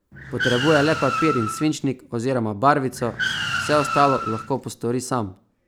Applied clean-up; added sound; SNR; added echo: none; Car; 6 dB; none.